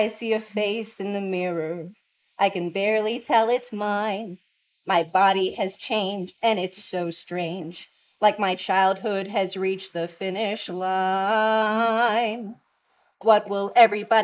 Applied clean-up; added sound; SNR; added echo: neural mask model Resemble Enhance denoiser.